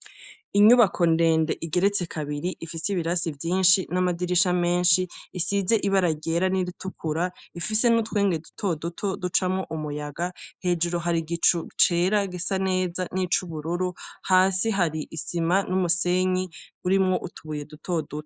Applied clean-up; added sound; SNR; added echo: neural mask model Resemble Enhance denoiser.